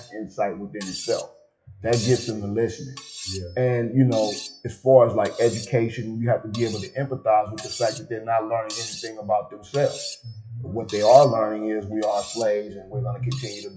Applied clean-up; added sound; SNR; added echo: classical method WPE with log-MMSE.